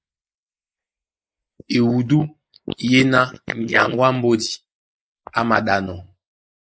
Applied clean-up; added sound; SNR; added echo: neural mask model Resemble Enhance denoiser.